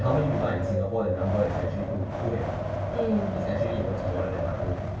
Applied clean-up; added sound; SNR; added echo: none; Wind; 2 dB; reverberation time 0.9 s.